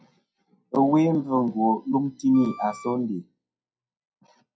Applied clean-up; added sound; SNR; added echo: classical method WPE with log-MMSE.